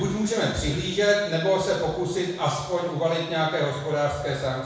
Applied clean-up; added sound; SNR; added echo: none; none; none; reverberation time 1.0 s.